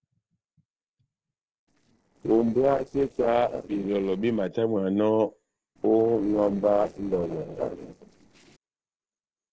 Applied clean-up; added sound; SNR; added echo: neural separator model SepFormer DNS4.